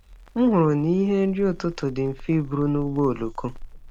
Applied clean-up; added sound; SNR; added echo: none; Crackle; 17 dB; none.